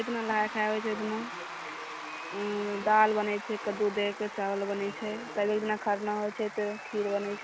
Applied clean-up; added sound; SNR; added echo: none; Applause / Crowd / Cheering; 11 dB; none.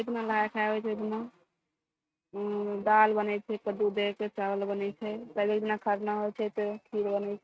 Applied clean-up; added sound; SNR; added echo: neural mask model RNNoise.